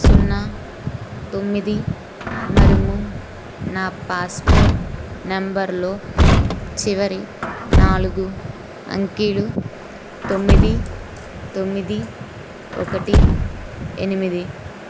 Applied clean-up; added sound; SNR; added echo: none; Truck; -5 dB; none.